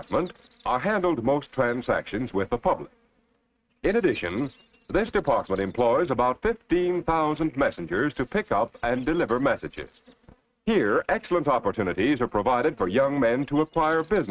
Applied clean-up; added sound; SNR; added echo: neural mask model RNNoise.